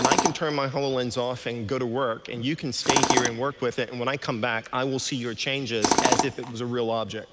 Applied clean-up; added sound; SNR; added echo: none; Tools; 2 dB; none.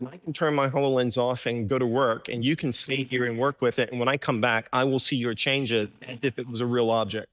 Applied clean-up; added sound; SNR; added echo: neural mask model DeepFilterNet 3.